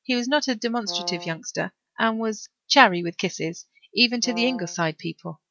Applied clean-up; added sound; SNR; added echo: none; Brass instrument; 16 dB; none.